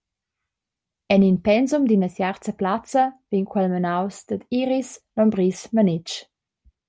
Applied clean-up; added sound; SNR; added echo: none; none; none; none.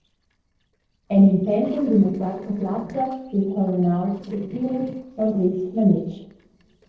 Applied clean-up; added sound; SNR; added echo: neural separator model SepFormer DNS4.